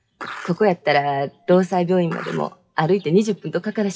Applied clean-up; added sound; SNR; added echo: classical method WPE with log-MMSE.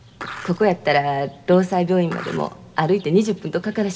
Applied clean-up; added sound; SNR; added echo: none; Skateboard; 15 dB; reverberation time 1.4 s.